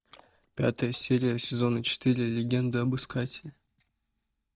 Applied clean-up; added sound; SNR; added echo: neural mask model DeepFilterNet 3.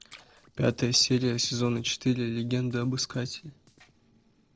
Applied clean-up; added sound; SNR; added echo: neural separator model SepFormer DNS4.